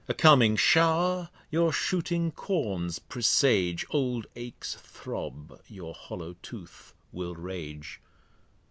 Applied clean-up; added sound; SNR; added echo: none; none; none; none.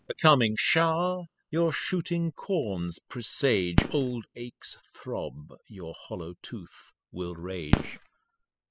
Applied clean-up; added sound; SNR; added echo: classical method spectral subtraction.